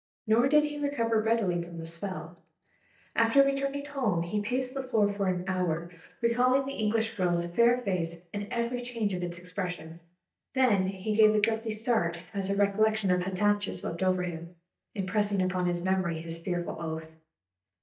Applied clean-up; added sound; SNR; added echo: neural mask model DeepFilterNet 3.